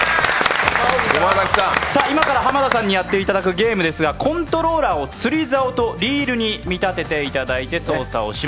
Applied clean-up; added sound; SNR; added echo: none; none; none; none.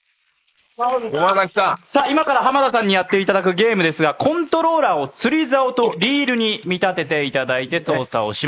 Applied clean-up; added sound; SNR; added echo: neural mask model Resemble Enhance denoiser.